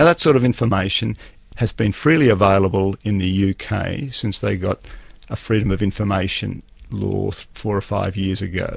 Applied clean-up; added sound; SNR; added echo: none; none; none; none.